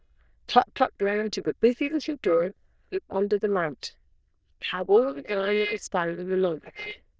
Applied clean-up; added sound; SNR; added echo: neural diffusion model UNIVERSE++.